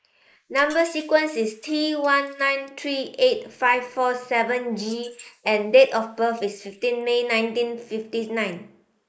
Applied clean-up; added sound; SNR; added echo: neural mask model Resemble Enhance denoiser.